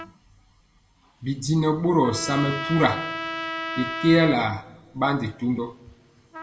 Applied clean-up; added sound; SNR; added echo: none; Trumpet; 10 dB; reverberation time 0.3 s.